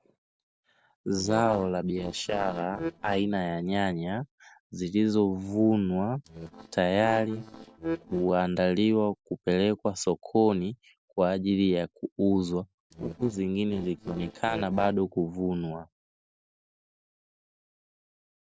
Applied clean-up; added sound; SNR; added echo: neural separator model SepFormer DNS4.